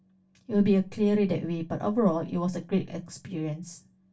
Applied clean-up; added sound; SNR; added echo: none; none; none; reverberation time 0.2 s.